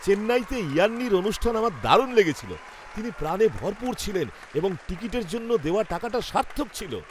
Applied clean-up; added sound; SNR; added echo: none; Applause; 19 dB; none.